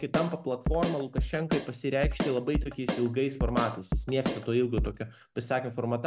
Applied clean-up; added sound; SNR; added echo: none; Drum kit; 3 dB; none.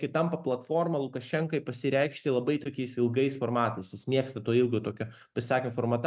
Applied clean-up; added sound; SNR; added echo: none; none; none; none.